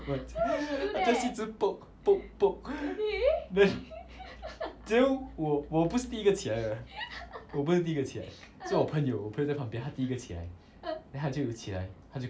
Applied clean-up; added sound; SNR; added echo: none; none; none; none.